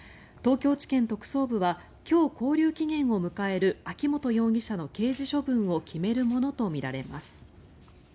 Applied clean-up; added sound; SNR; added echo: none; none; none; none.